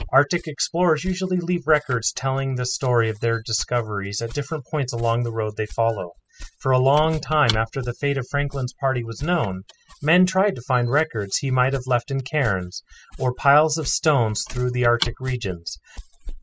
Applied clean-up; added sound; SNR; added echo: classical method spectral subtraction.